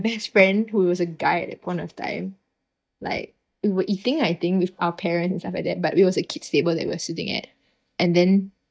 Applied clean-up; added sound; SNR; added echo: neural mask model DeepFilterNet 3.